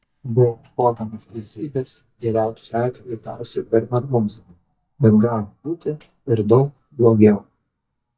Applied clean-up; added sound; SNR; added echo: neural mask model DeepFilterNet 3.